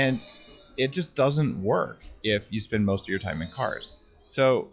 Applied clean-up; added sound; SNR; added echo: classical method log-MMSE.